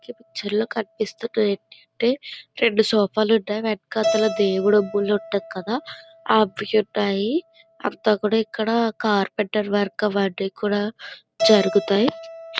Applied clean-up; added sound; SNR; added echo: none; Keyboard (musical); 12 dB; none.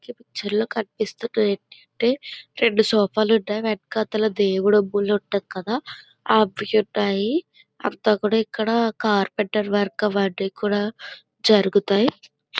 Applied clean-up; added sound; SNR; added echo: none; none; none; none.